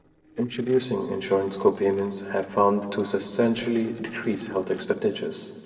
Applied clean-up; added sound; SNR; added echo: neural separator model SepFormer DNS4.